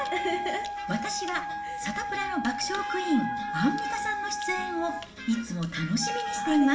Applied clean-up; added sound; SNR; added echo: none; Wind instrument, woodwind instrument; 4 dB; reverberation time 0.6 s.